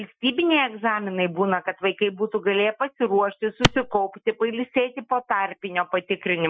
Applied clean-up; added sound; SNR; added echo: classical method Wiener filter.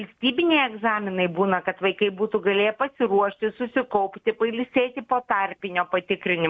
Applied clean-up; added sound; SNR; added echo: none; none; none; none.